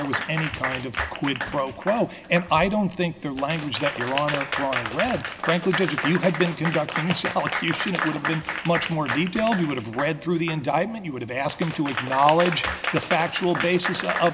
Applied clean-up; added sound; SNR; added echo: none; Applause / Crowd; 6 dB; none.